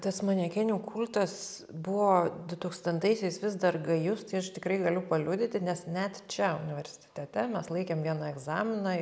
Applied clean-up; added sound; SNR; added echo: none; none; none; none.